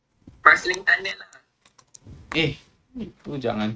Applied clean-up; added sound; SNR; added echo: neural mask model RNNoise.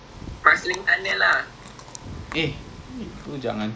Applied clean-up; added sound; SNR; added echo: none; Chewing, mastication; 15 dB; none.